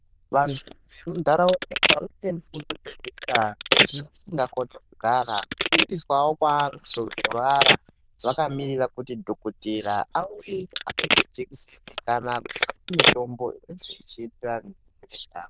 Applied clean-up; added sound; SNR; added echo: neural diffusion model UNIVERSE++.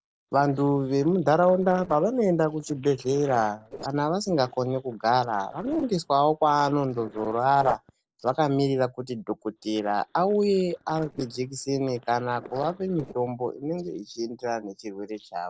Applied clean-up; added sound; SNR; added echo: neural separator model SepFormer DNS4.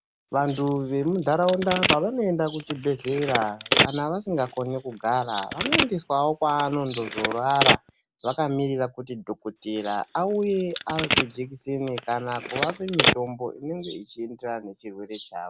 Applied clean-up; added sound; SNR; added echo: none; Telephone; 2 dB; none.